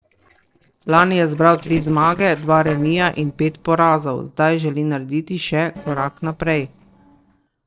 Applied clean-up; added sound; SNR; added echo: neural separator model SepFormer DNS4.